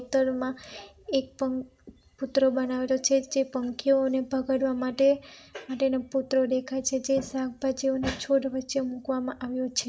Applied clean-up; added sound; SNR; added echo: none; none; none; reverberation time 0.3 s.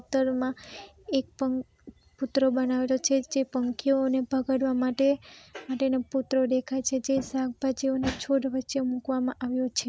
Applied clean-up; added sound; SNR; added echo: none; none; none; none.